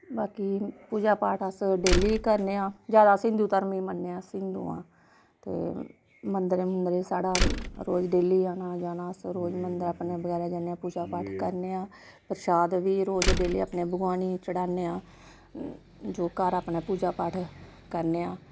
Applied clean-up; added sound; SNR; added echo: none; Slam; 1 dB; none.